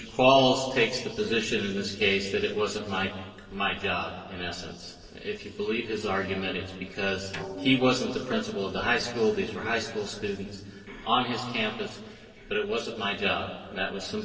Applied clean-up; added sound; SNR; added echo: neural separator model SepFormer DNS4.